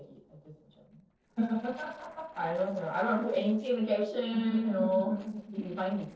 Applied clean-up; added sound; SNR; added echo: neural separator model SepFormer DNS4.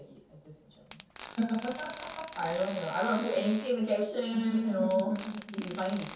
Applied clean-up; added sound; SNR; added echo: none; Fart; 14 dB; reverberation time 0.6 s.